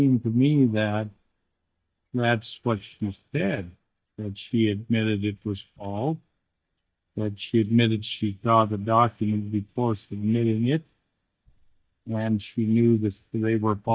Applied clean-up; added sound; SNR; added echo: neural mask model DeepFilterNet 3.